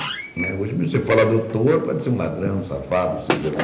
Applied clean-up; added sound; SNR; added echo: none; Squeak / Slam / Wood; 9 dB; reverberation time 1.0 s.